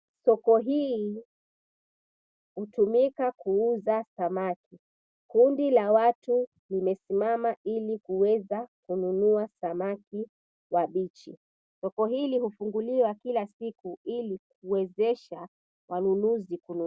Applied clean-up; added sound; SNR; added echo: none; none; none; none.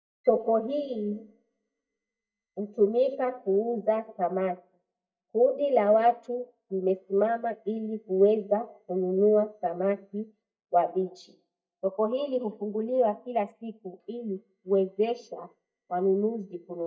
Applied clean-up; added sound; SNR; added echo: neural mask model DeepFilterNet 3.